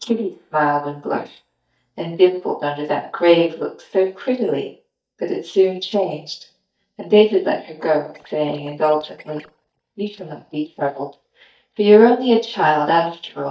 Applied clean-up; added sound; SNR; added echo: neural mask model DeepFilterNet 3.